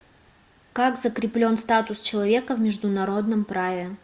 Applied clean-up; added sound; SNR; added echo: none; none; none; none.